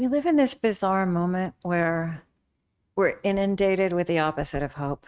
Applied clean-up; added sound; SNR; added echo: neural mask model RNNoise.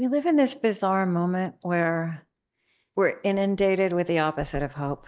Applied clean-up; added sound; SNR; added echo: neural mask model DeepFilterNet 3.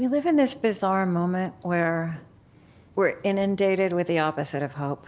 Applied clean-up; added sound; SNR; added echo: none; none; none; none.